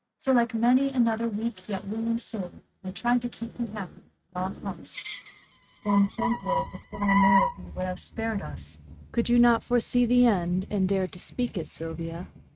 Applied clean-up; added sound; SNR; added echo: neural mask model RNNoise.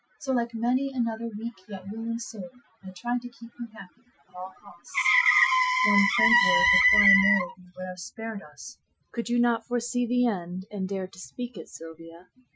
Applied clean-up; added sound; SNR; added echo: classical method Wiener filter.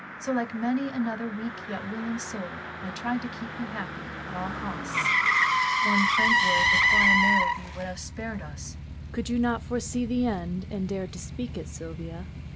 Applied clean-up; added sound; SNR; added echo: none; Motor vehicle (road); -4 dB; none.